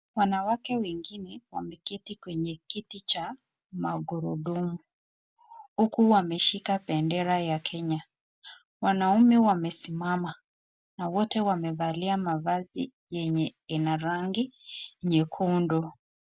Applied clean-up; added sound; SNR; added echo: none; none; none; none.